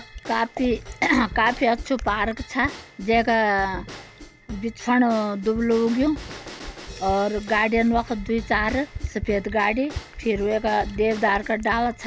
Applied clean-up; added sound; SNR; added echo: none; Fill (with liquid) + Bell / Drum / Drum kit; 13 dB; none.